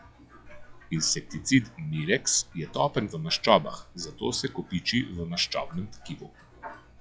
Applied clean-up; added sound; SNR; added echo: classical method log-MMSE.